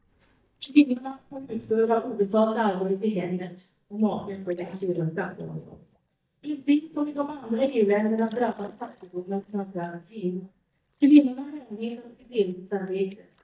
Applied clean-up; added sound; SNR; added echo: neural mask model DeepFilterNet 3.